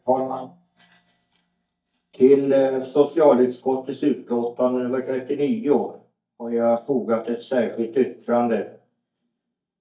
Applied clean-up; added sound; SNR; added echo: neural mask model DeepFilterNet 3.